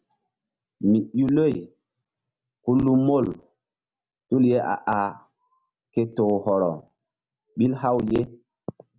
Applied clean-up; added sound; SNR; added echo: none; none; none; none.